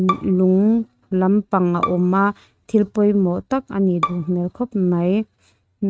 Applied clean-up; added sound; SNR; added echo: neural mask model RNNoise.